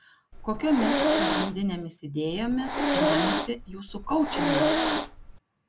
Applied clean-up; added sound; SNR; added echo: none; Hiss; -5 dB; none.